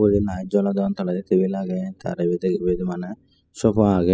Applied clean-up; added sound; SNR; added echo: classical method spectral subtraction.